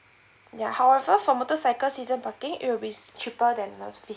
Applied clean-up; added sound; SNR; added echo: none; none; none; none.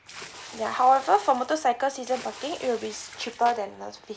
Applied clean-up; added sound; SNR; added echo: none; Water / Splash, splatter + Fart; 18 dB; none.